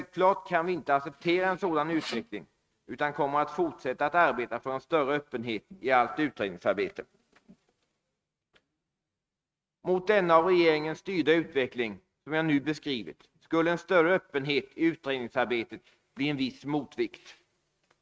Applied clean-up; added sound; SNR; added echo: neural mask model RNNoise.